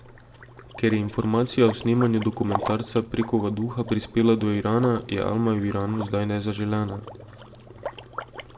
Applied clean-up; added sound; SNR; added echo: none; Liquid; 14 dB; reverberation time 1.4 s.